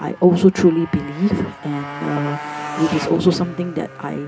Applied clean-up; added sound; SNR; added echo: none; Motorcycle; 12 dB; reverberation time 0.3 s.